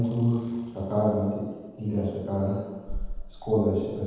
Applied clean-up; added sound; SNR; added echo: none; Breathing; 11 dB; reverberation time 1.2 s.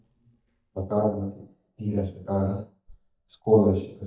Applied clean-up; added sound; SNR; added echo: neural mask model DeepFilterNet 3.